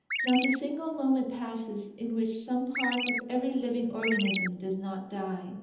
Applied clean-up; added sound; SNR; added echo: none; Chirp, tweet; 0 dB; reverberation time 0.9 s.